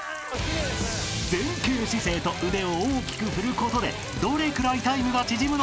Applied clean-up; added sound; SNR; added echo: none; Frying (food); 19 dB; none.